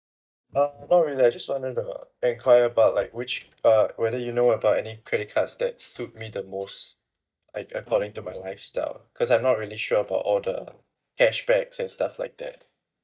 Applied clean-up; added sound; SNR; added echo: neural mask model DeepFilterNet 3.